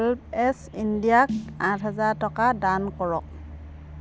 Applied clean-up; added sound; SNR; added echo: none; Snare drum; 13 dB; none.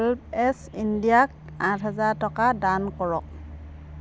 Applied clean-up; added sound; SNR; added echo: none; none; none; none.